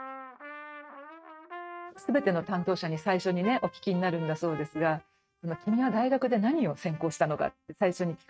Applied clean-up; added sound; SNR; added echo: neural mask model RNNoise.